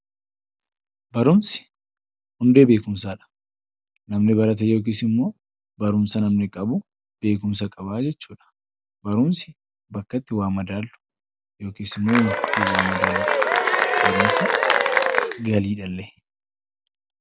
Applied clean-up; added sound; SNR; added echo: none; Applause / Cheering; -3 dB; none.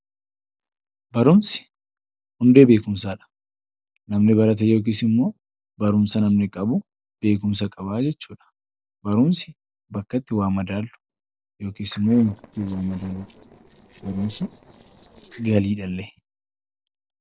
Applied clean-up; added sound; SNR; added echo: neural separator model SepFormer DNS4.